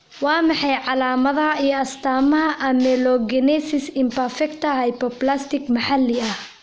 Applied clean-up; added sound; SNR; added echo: none; none; none; none.